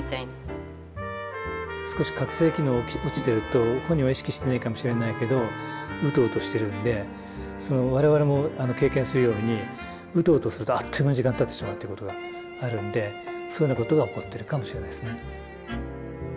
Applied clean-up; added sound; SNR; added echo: none; none; none; none.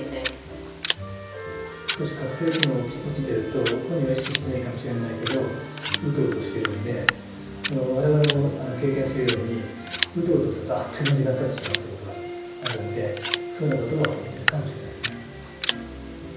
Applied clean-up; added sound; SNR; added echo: none; Scissors; 7 dB; reverberation time 0.9 s.